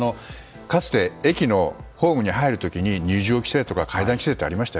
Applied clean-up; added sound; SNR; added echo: none; none; none; none.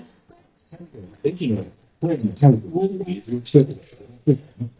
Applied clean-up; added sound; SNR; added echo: neural mask model DeepFilterNet 3.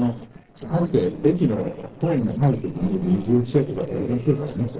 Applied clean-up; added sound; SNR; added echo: neural separator model SepFormer DNS4.